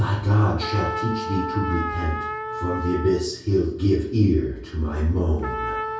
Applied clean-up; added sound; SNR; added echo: none; Trumpet; 9 dB; reverberation time 0.6 s.